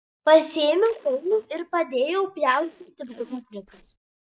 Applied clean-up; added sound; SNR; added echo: neural mask model DeepFilterNet 3.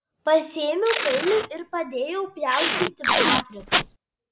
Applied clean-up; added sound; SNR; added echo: none; Packing tape, duct tape; 0 dB; none.